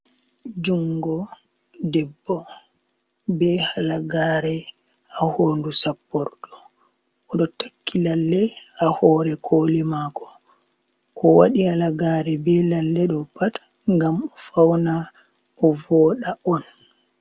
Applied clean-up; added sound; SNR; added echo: none; none; none; none.